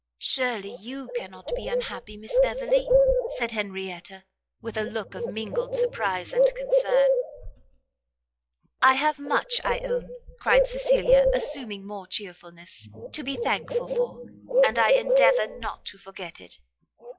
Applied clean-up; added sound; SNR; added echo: classical method log-MMSE.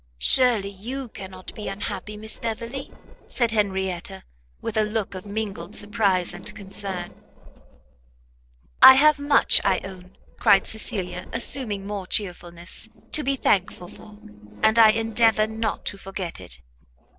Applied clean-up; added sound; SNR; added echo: neural separator model SepFormer DNS4.